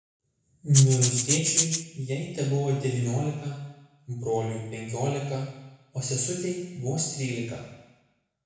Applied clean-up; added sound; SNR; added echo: none; Rattle (instrument); -2 dB; reverberation time 1.0 s.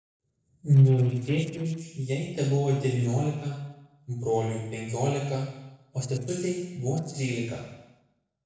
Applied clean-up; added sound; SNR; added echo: neural separator model SepFormer DNS4.